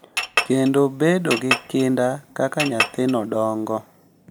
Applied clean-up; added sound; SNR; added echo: none; Chink, clink; 6 dB; none.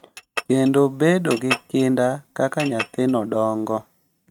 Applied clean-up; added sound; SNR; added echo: neural mask model RNNoise.